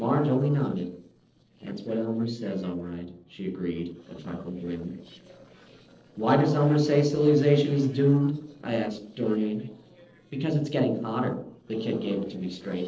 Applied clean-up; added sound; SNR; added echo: neural separator model SepFormer DNS4.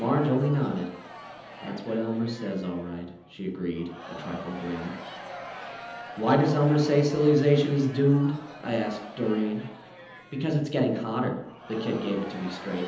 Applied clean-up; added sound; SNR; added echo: none; Crowd; 16 dB; reverberation time 0.9 s.